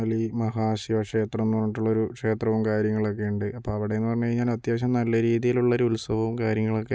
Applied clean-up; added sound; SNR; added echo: none; none; none; none.